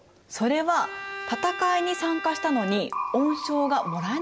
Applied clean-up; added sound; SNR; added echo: none; Bowed string instrument; 11 dB; none.